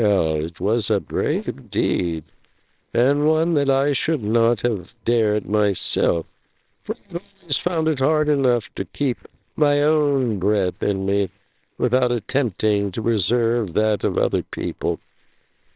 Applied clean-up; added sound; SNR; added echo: neural separator model SepFormer WHAMR!.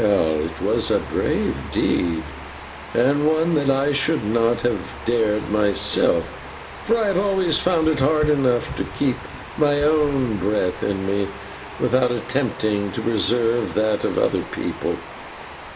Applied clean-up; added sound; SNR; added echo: none; Water; 14 dB; reverberation time 1.5 s.